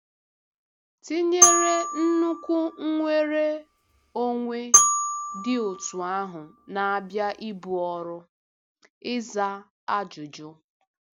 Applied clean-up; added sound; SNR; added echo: none; Glockenspiel; -2 dB; none.